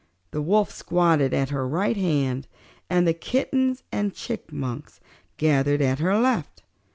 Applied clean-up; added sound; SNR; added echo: none; none; none; none.